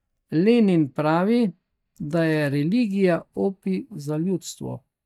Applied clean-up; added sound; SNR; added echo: neural mask model DeepFilterNet 3.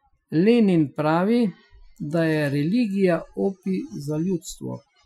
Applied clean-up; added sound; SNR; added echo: classical method Wiener filter.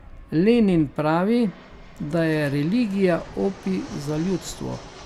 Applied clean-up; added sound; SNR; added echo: none; Fixed-wing aircraft, airplane; 18 dB; none.